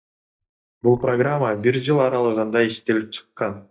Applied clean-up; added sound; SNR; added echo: neural mask model DeepFilterNet 3.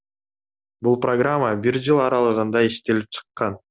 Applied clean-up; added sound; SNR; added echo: none; none; none; none.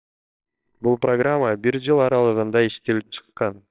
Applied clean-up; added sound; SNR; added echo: neural separator model SepFormer WHAMR!.